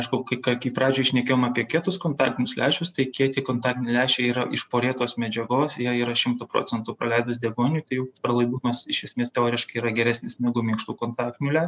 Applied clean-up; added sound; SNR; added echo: none; none; none; none.